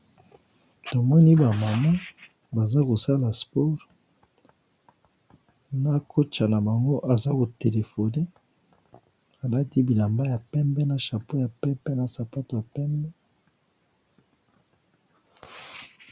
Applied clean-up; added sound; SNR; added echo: none; none; none; none.